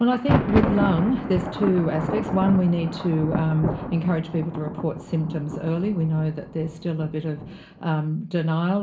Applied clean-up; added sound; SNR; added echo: none; Thunder; 5 dB; reverberation time 0.4 s.